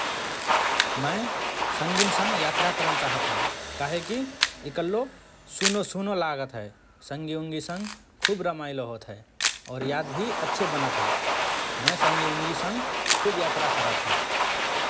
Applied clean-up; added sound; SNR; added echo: none; Camera + Domestic sounds, home sounds; -4 dB; none.